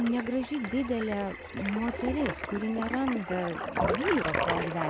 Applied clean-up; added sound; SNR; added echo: none; Toilet flush; 3 dB; none.